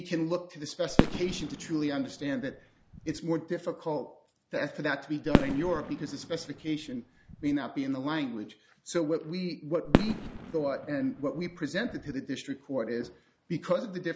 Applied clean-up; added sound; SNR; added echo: none; Fireworks; -1 dB; none.